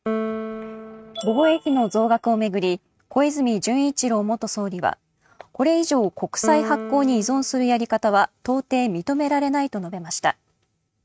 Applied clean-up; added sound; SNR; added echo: neural mask model RNNoise.